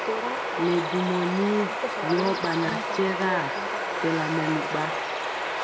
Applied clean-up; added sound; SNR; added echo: none; Bird vocalization, bird call, bird song; 0 dB; none.